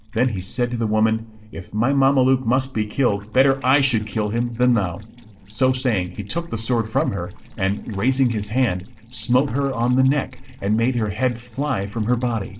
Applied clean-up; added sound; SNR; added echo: neural separator model SepFormer DNS4.